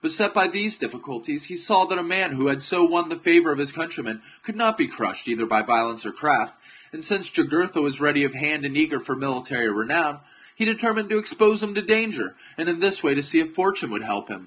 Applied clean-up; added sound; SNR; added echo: none; none; none; none.